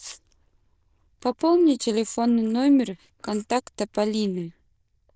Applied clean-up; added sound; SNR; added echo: neural diffusion model UNIVERSE++.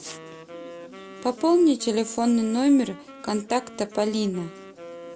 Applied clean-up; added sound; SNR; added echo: none; Wind instrument, woodwind instrument; 18 dB; none.